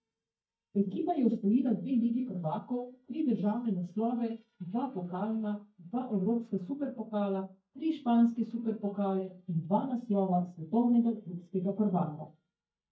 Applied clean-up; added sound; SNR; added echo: neural mask model DeepFilterNet 3.